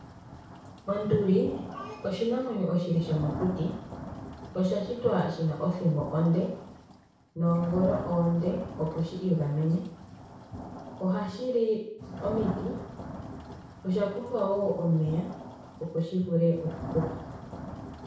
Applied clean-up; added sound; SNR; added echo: none; Thunder / Rain; 12 dB; reverberation time 0.6 s.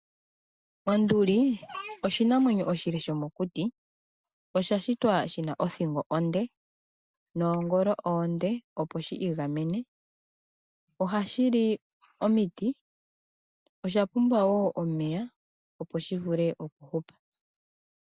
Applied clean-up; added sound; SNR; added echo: none; none; none; none.